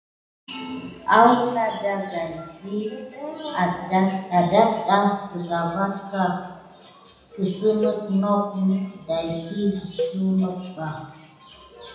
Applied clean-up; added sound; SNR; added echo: none; Cowbell; 11 dB; reverberation time 0.9 s.